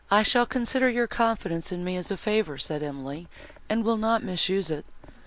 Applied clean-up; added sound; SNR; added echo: none; none; none; none.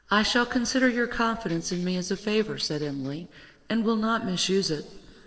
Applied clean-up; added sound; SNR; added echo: neural separator model SepFormer DNS4.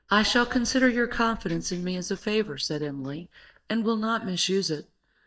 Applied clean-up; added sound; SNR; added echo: neural mask model DeepFilterNet 3.